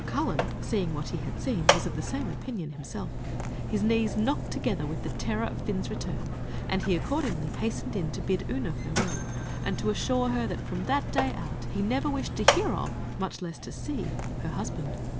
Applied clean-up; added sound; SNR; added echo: none; Mechanisms; 0 dB; none.